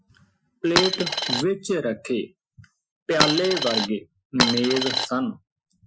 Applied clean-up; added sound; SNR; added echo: classical method Wiener filter.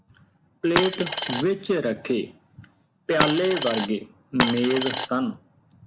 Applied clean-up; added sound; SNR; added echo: none; Coin (dropping); -2 dB; none.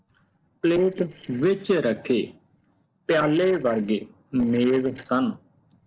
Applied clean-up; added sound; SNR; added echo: neural separator model SepFormer DNS4.